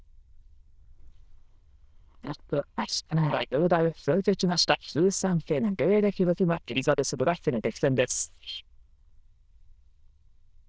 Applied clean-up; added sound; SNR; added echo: neural diffusion model UNIVERSE++.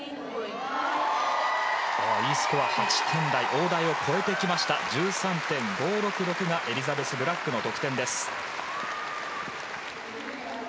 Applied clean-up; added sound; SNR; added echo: none; none; none; none.